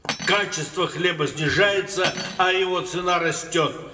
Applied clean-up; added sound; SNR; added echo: none; Cutlery, silverware; 14 dB; reverberation time 2.8 s.